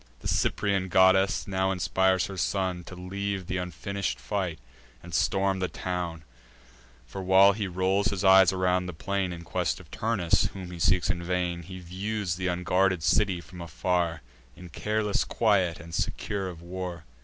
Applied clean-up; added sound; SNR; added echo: none; none; none; none.